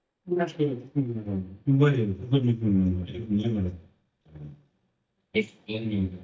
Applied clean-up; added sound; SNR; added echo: neural mask model DeepFilterNet 3.